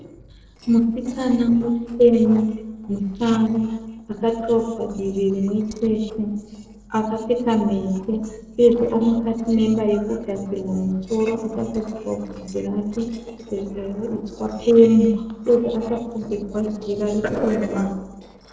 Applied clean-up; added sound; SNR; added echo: neural separator model SepFormer DNS4.